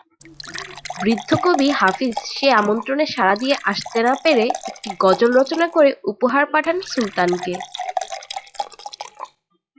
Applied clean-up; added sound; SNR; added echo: classical method log-MMSE.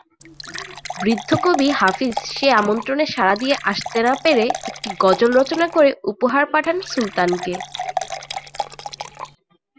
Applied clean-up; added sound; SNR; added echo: none; Fill (with liquid) / Water; 10 dB; none.